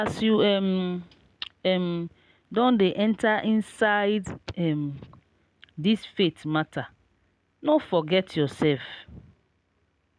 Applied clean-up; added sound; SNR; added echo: none; none; none; none.